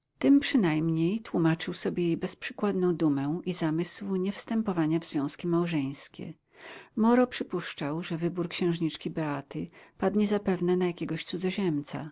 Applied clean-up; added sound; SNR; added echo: none; none; none; none.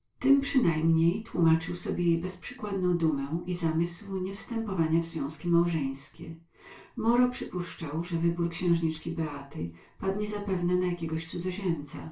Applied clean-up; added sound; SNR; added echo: none; none; none; reverberation time 0.2 s.